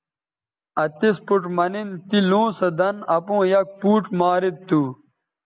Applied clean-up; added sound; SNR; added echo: none; none; none; none.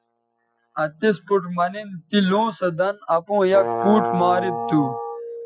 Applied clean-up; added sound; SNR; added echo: classical method Wiener filter.